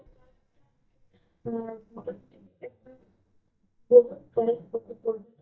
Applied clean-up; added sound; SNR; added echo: neural mask model DeepFilterNet 3.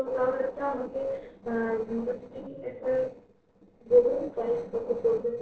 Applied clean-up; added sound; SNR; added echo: neural separator model SepFormer DNS4.